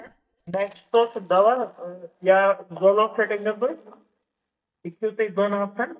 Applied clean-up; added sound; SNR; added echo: neural mask model DeepFilterNet 3.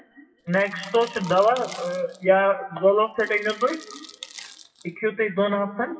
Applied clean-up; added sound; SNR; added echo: classical method WPE with log-MMSE.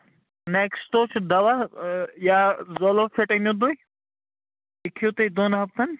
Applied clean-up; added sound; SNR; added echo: none; none; none; none.